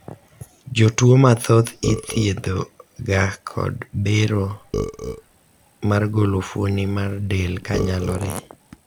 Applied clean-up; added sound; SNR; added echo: none; Burping, eructation; 11 dB; none.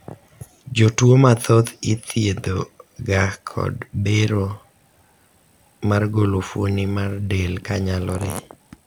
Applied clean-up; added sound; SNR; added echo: none; none; none; none.